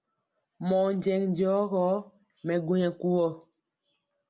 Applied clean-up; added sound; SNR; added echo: none; none; none; none.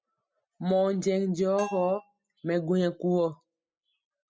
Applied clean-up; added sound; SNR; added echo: classical method spectral subtraction.